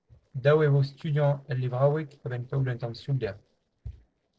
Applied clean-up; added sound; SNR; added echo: neural separator model SepFormer DNS4.